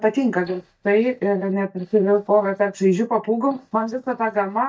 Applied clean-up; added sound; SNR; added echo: neural mask model DeepFilterNet 3.